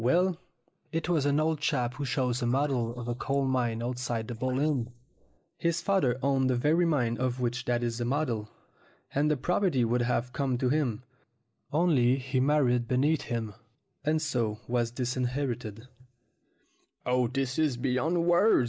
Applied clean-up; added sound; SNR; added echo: neural mask model Resemble Enhance denoiser.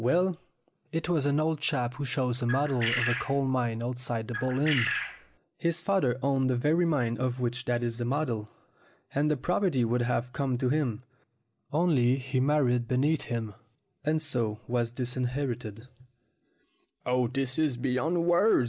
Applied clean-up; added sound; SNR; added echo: none; Bird; 5 dB; none.